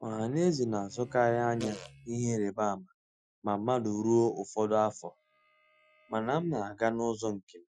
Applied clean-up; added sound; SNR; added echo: classical method Wiener filter.